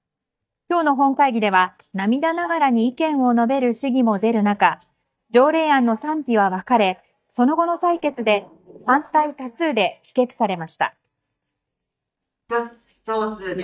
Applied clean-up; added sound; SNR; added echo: neural mask model DeepFilterNet 3.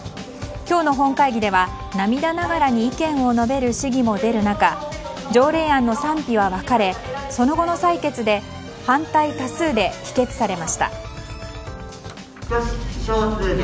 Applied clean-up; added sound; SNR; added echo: none; none; none; none.